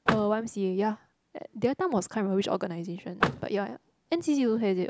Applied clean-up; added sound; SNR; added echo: none; Vehicle; 5 dB; none.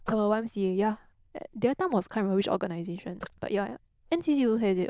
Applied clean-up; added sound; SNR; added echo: neural diffusion model UNIVERSE++.